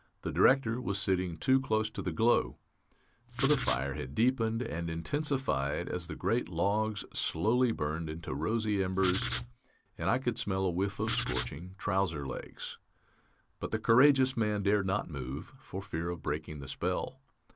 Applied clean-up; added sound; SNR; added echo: none; Writing; 2 dB; none.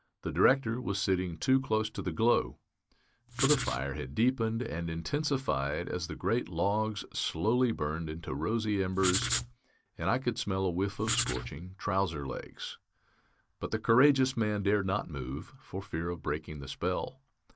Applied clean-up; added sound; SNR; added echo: neural mask model DeepFilterNet 3.